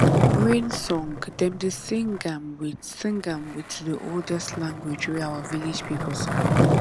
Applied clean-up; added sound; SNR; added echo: none; Skateboard; -2 dB; none.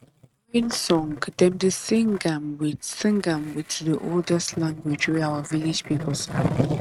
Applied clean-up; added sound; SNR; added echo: neural mask model RNNoise.